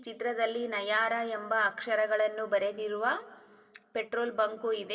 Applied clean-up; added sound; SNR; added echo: none; none; none; reverberation time 1.7 s.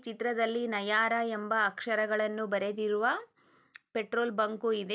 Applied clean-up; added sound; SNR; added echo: none; none; none; none.